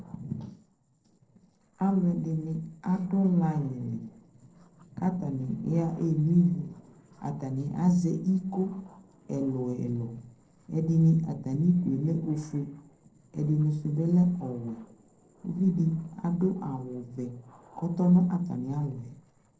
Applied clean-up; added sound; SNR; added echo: neural separator model SepFormer DNS4.